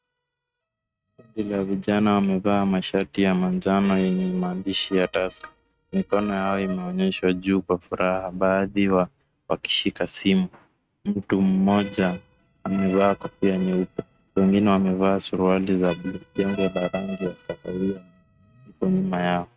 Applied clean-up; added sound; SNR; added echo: neural mask model RNNoise.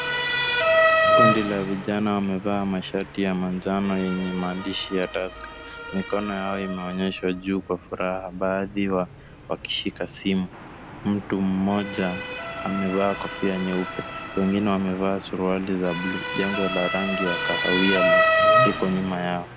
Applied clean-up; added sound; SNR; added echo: none; Motor vehicle (road) / Siren; 0 dB; none.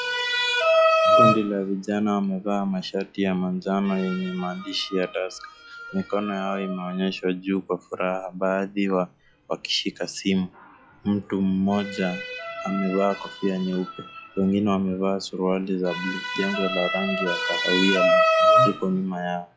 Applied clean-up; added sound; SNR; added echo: classical method log-MMSE.